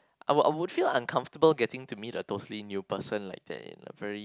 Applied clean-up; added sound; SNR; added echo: none; none; none; none.